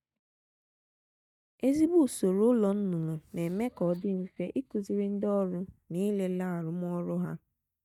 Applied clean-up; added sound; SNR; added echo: neural mask model DeepFilterNet 3.